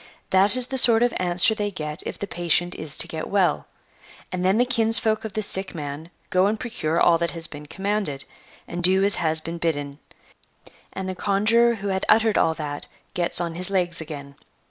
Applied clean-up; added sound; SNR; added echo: none; none; none; none.